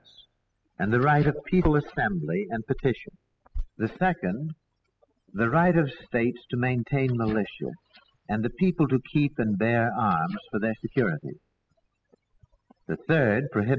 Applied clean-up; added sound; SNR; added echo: classical method spectral subtraction.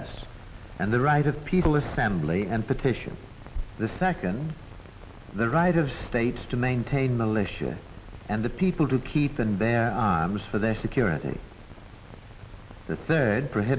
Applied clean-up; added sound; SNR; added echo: none; none; none; none.